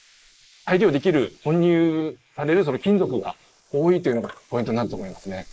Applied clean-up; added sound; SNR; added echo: neural mask model Resemble Enhance denoiser.